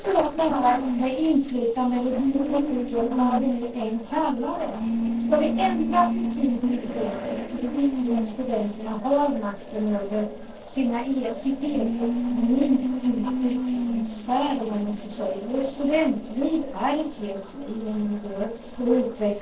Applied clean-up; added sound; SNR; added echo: neural separator model SepFormer DNS4.